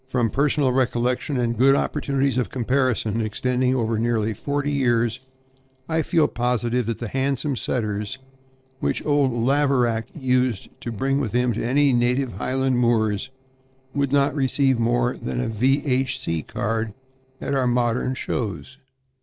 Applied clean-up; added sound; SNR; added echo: neural separator model SepFormer DNS4.